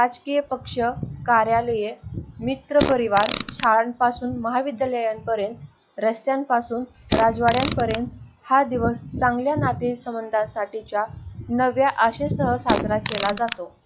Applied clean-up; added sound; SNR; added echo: classical method log-MMSE.